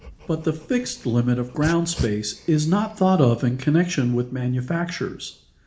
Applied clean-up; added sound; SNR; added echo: none; Dog; 17 dB; reverberation time 0.4 s.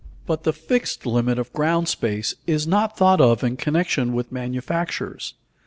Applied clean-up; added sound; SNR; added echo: none; none; none; none.